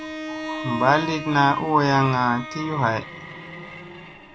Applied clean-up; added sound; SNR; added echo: none; Bowed string instrument; 11 dB; none.